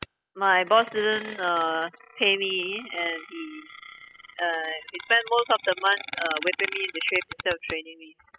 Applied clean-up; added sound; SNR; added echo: classical method spectral subtraction.